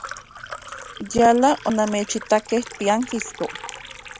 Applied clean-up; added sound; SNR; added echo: none; Liquid; 15 dB; none.